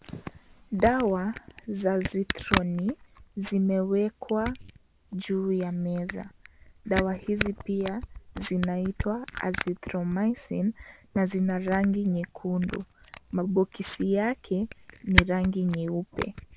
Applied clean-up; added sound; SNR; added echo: none; Camera; 8 dB; none.